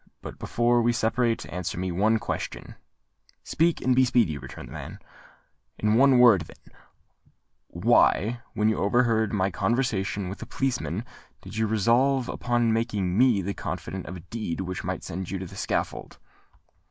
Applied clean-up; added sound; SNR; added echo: none; none; none; none.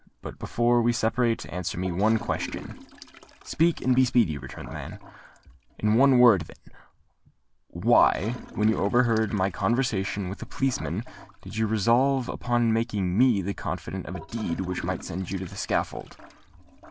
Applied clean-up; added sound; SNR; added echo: none; Toilet flush / Gurgling; 18 dB; none.